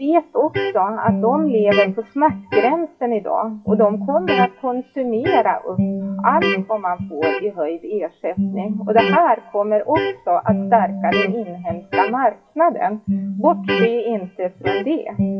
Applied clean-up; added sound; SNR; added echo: classical method WPE with log-MMSE.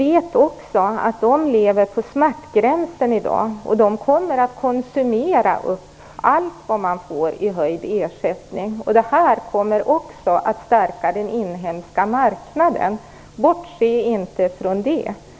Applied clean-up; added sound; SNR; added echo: none; none; none; none.